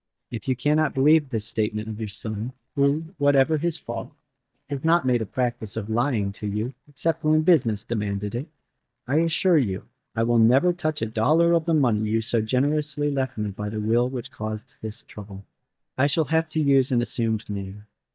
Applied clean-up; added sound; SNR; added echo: neural mask model DeepFilterNet 3.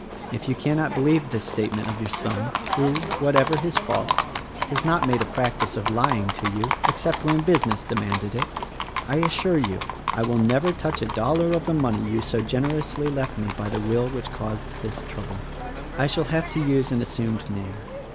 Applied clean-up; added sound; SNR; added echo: none; Livestock, farm animals, working animals; 5 dB; none.